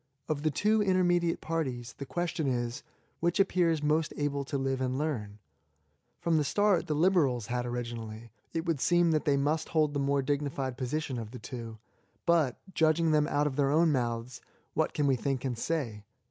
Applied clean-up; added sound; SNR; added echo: none; none; none; none.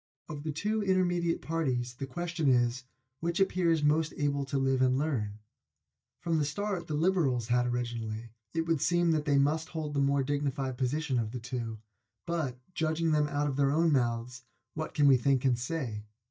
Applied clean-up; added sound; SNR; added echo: neural mask model DeepFilterNet 3.